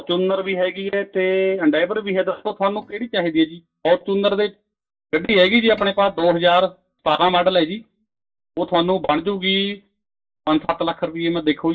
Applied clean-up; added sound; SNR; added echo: neural mask model DeepFilterNet 3.